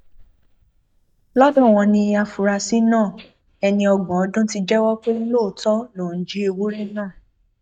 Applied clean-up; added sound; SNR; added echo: neural mask model DeepFilterNet 3.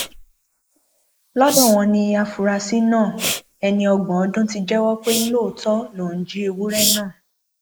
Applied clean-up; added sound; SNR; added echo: neural mask model Resemble Enhance denoiser.